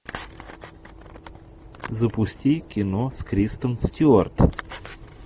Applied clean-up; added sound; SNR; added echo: none; none; none; none.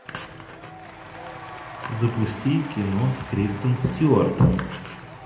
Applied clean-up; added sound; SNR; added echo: none; Applause / Crowd / Cheering; 16 dB; reverberation time 0.7 s.